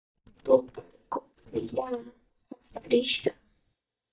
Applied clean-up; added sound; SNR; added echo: neural mask model DeepFilterNet 3.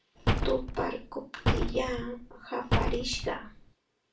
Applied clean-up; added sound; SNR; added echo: none; Slam; -3 dB; reverberation time 0.3 s.